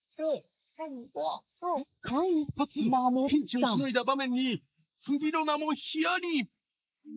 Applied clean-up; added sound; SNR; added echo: neural mask model Resemble Enhance denoiser.